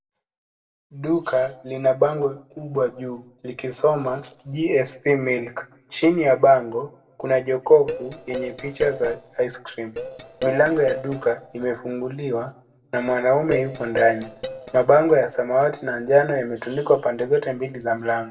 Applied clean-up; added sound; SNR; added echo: neural separator model SepFormer DNS4.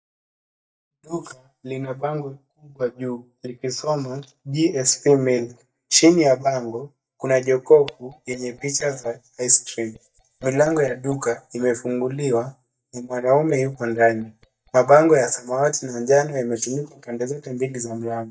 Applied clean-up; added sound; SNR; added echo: neural mask model DeepFilterNet 3.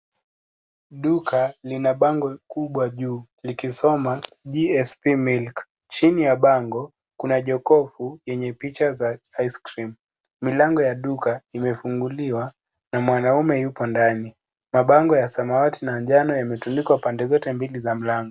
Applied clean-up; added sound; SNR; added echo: none; none; none; none.